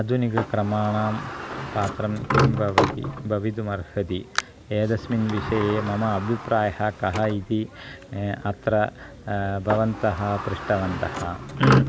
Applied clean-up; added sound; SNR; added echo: none; Sliding door; 4 dB; none.